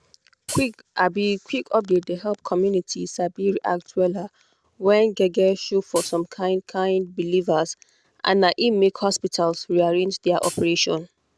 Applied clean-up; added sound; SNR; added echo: none; Hi-hat; 7 dB; none.